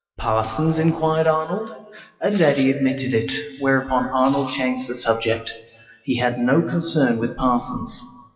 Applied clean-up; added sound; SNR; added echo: classical method WPE with log-MMSE.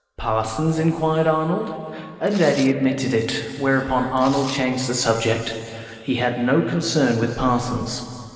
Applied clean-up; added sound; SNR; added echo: none; Tearing; 19 dB; reverberation time 2.5 s.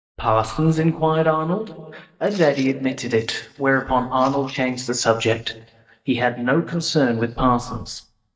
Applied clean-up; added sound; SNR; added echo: neural mask model DeepFilterNet 3.